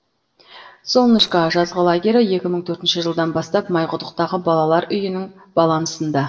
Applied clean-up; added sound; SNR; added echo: neural separator model SepFormer DNS4.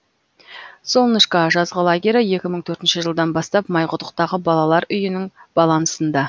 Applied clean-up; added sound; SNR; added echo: none; none; none; none.